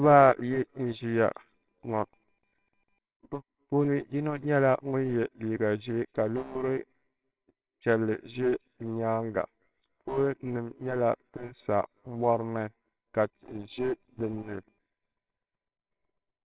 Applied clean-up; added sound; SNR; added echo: neural separator model SepFormer WHAMR!.